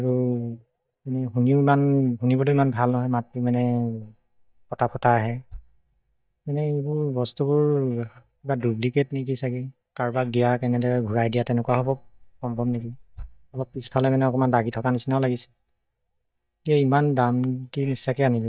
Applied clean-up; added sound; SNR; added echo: neural mask model DeepFilterNet 3.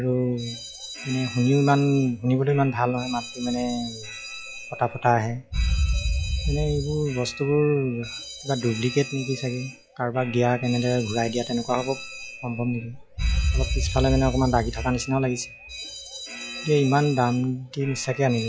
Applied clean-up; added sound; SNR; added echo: classical method log-MMSE.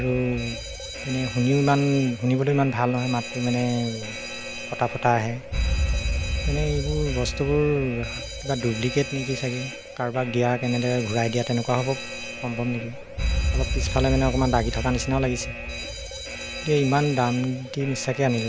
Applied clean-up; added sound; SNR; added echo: none; Alarm; 5 dB; none.